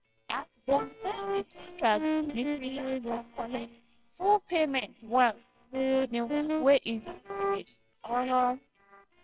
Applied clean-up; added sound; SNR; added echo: neural separator model SepFormer WHAMR!.